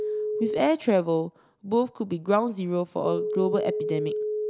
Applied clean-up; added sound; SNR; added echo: none; Telephone; 5 dB; none.